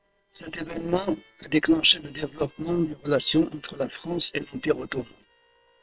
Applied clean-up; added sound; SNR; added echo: neural separator model SepFormer WHAM!.